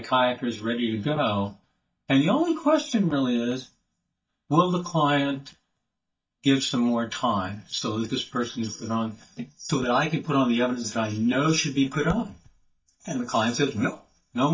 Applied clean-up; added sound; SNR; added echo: neural mask model DeepFilterNet 3.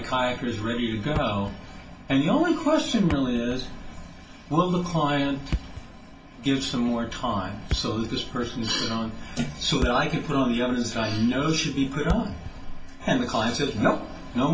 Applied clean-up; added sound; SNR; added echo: none; Thump, thud; 13 dB; reverberation time 0.3 s.